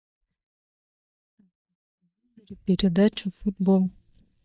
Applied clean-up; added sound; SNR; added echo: neural mask model DeepFilterNet 3.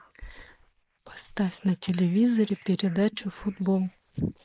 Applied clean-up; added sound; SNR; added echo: neural mask model Resemble Enhance denoiser.